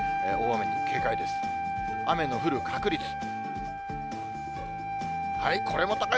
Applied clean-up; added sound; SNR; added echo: none; Wind instrument, woodwind instrument; -1 dB; none.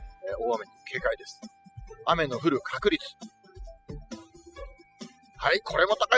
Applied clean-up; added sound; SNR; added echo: classical method spectral subtraction.